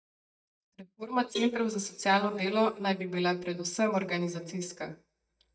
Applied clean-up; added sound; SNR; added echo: neural mask model DeepFilterNet 3.